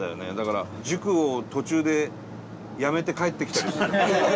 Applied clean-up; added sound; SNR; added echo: none; none; none; none.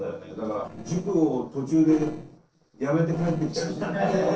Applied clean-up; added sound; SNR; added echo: neural separator model SepFormer DNS4.